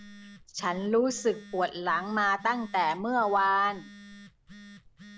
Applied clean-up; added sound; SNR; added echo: none; Telephone; 20 dB; none.